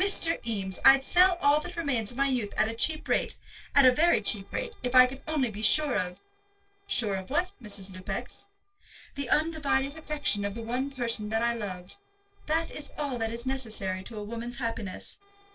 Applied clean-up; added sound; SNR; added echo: neural separator model SepFormer DNS4.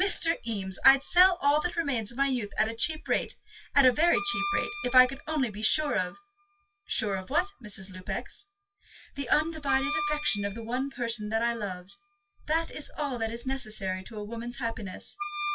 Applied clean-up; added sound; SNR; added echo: classical method WPE with log-MMSE.